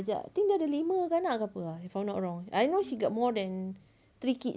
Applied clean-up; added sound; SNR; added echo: none; none; none; none.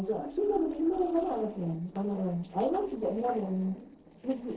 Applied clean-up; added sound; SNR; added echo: neural separator model SepFormer DNS4.